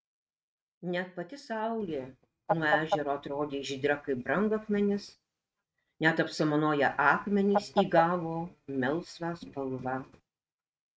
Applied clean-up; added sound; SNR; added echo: neural mask model RNNoise.